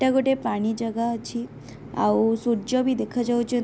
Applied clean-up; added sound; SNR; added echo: none; none; none; none.